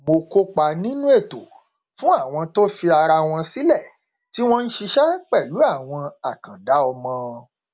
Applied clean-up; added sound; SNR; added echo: none; none; none; none.